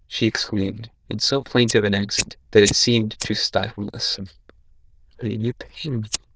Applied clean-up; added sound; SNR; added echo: neural diffusion model UNIVERSE++.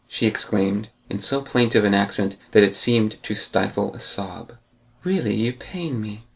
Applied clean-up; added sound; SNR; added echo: none; none; none; none.